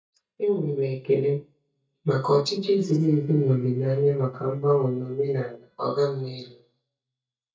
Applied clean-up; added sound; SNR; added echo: neural mask model DeepFilterNet 3.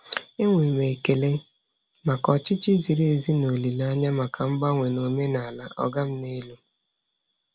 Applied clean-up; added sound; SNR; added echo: none; none; none; none.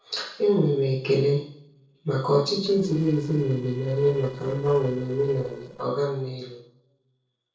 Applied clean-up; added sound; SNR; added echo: neural separator model SepFormer DNS4.